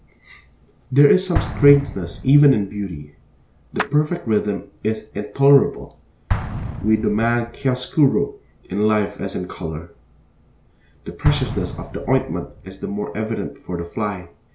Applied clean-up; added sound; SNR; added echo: none; Explosion + Clapping; 11 dB; none.